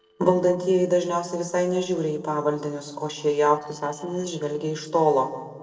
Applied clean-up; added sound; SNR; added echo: neural separator model SepFormer DNS4.